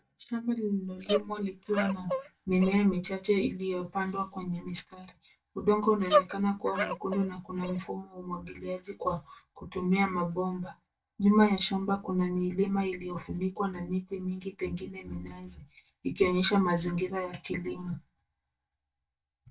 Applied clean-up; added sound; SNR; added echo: neural mask model DeepFilterNet 3.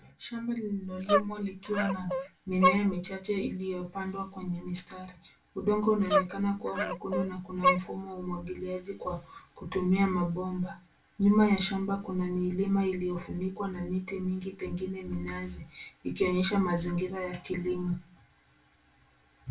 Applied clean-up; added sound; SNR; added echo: none; Dog; 2 dB; reverberation time 0.2 s.